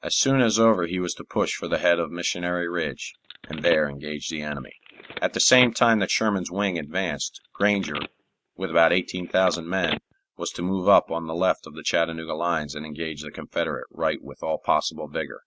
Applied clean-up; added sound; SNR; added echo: neural mask model RNNoise.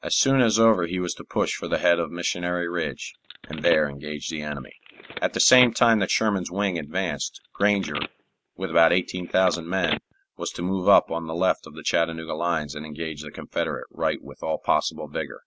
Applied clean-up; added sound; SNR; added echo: none; Telephone; 13 dB; none.